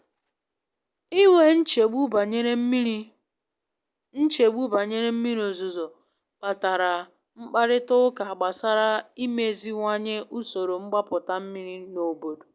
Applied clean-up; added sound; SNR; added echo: none; none; none; none.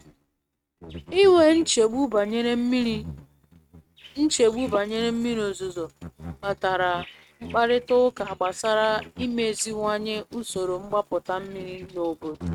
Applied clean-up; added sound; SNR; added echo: neural mask model RNNoise.